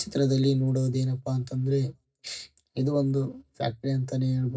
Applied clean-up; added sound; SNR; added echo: none; none; none; reverberation time 0.4 s.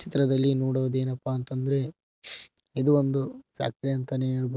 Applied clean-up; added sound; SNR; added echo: none; none; none; none.